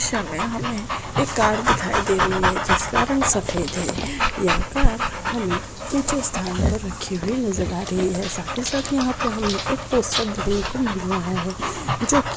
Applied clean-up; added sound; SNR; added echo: none; Dog; 0 dB; none.